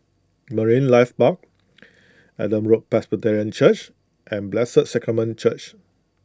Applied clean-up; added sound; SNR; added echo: none; none; none; none.